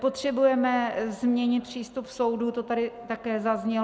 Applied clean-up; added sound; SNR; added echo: none; none; none; none.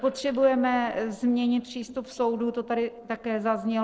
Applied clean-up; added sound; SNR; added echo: neural separator model SepFormer DNS4.